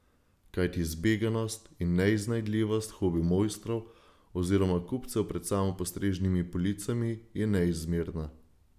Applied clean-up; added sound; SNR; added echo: none; none; none; none.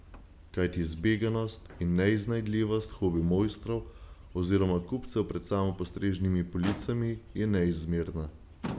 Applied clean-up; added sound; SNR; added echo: none; Wind / Bird / Insect + Motor vehicle (road); 16 dB; none.